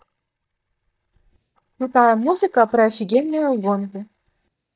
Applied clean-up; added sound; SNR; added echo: neural mask model DeepFilterNet 3.